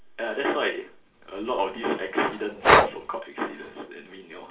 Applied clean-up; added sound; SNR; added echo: none; Breathing; -5 dB; reverberation time 0.3 s.